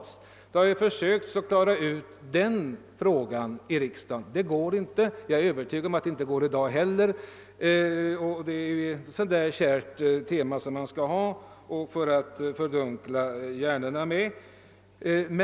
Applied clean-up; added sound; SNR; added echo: none; none; none; none.